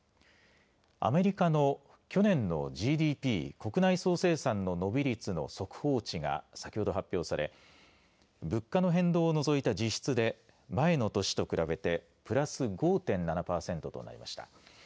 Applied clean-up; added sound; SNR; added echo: none; none; none; none.